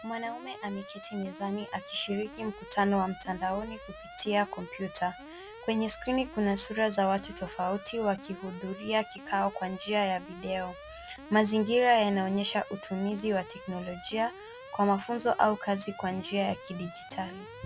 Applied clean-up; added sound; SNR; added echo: none; Alarm; 15 dB; none.